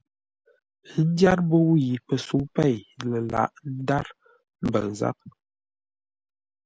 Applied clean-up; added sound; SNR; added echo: none; none; none; none.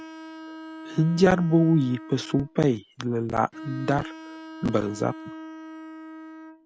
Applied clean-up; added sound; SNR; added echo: none; Bowed string instrument; 15 dB; none.